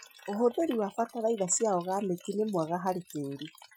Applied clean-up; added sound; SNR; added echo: classical method Wiener filter.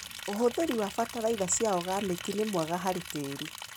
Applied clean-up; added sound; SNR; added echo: none; Liquid; 11 dB; none.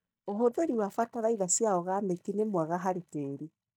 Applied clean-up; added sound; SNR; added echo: neural mask model DeepFilterNet 3.